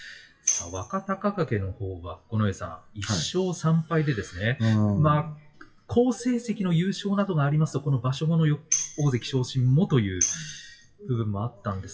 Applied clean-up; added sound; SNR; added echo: classical method WPE with log-MMSE.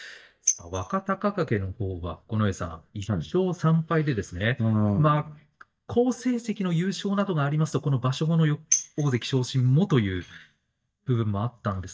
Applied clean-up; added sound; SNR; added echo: neural mask model DeepFilterNet 3.